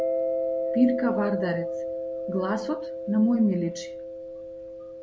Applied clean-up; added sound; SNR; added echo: none; Mallet percussion; 3 dB; none.